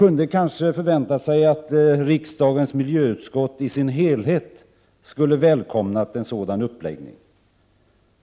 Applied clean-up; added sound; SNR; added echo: none; none; none; none.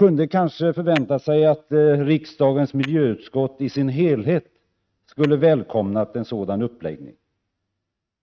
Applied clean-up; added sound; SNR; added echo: neural mask model RNNoise.